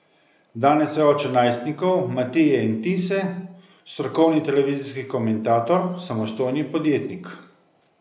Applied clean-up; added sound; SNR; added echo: none; none; none; none.